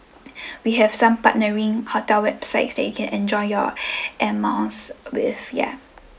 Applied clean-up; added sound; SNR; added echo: none; none; none; none.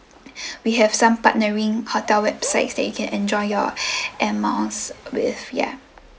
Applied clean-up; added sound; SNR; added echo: none; Bird; 17 dB; none.